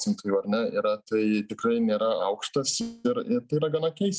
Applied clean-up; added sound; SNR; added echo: none; none; none; none.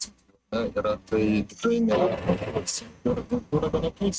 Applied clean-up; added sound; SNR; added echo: neural mask model RNNoise.